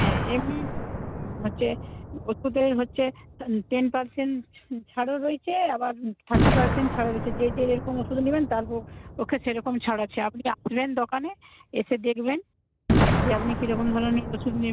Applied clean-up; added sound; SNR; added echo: none; Boom; 2 dB; none.